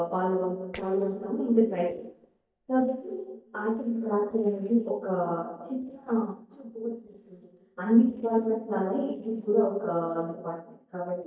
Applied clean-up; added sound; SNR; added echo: neural mask model DeepFilterNet 3.